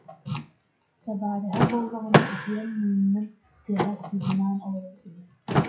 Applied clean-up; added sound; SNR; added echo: classical method WPE with log-MMSE.